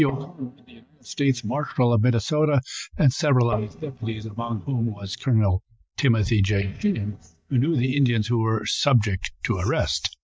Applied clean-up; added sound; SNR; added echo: neural mask model DeepFilterNet 3.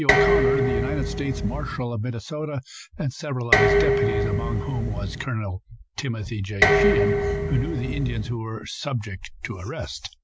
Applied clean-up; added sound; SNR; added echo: none; Dishes, pots, and pans; -4 dB; none.